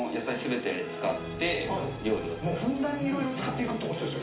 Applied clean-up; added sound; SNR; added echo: none; Accelerating, revving, vroom / Car; 15 dB; reverberation time 0.4 s.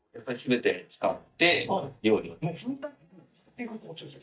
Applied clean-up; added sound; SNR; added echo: neural mask model DeepFilterNet 3.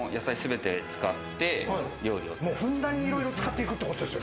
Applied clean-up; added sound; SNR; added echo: none; none; none; none.